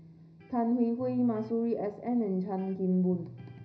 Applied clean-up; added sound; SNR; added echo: none; Electric guitar; 20 dB; reverberation time 0.4 s.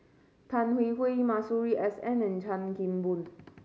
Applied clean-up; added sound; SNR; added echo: none; none; none; none.